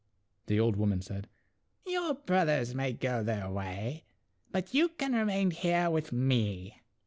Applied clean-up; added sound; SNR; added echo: none; none; none; none.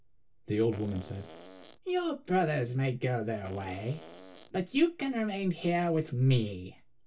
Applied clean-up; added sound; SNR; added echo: none; Fart; 17 dB; reverberation time 0.1 s.